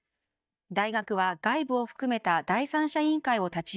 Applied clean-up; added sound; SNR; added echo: neural mask model DeepFilterNet 3.